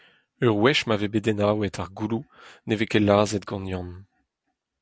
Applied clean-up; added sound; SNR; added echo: none; none; none; none.